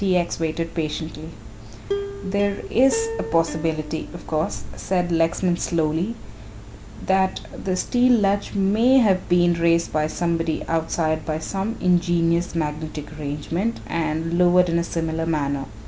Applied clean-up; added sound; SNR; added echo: none; Plucked string instrument; 9 dB; none.